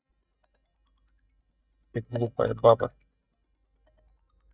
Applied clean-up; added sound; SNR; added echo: neural mask model DeepFilterNet 3.